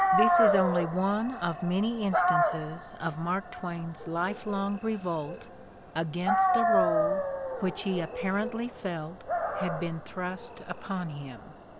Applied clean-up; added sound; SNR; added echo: none; Dog; -1 dB; none.